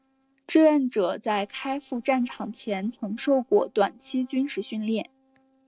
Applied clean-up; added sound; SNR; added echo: neural separator model SepFormer DNS4.